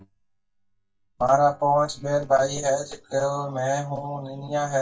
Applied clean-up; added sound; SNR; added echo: neural mask model DeepFilterNet 3.